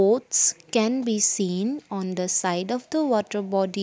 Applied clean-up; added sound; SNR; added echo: none; none; none; none.